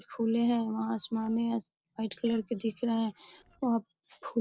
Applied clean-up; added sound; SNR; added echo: neural separator model SepFormer DNS4.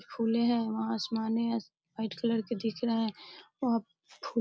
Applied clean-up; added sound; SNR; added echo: none; none; none; none.